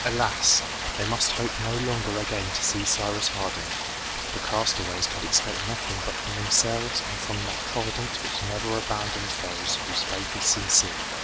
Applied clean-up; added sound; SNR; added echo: none; Rain; 3 dB; none.